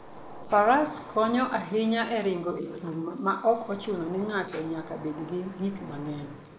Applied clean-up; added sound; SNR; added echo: neural mask model Resemble Enhance denoiser.